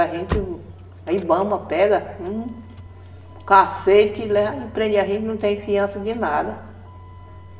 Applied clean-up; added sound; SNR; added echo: none; Slam / Engine starting; 17 dB; reverberation time 0.9 s.